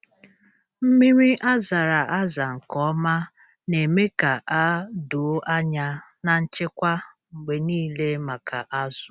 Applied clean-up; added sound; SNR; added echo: none; none; none; none.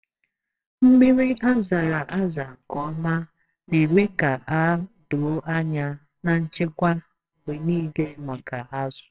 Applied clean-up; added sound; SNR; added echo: neural separator model SepFormer WHAMR!.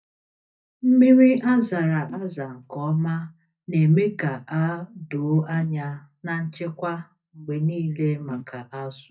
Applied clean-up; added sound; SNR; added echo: neural mask model DeepFilterNet 3.